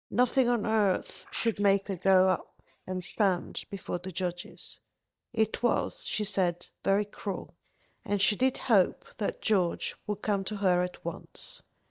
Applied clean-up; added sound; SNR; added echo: neural mask model DeepFilterNet 3.